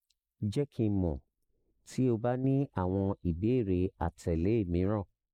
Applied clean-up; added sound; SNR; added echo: neural mask model Resemble Enhance denoiser.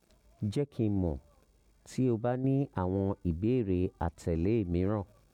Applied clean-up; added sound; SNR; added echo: none; none; none; none.